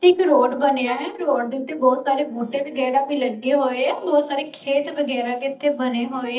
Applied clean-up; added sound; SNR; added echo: neural mask model DeepFilterNet 3.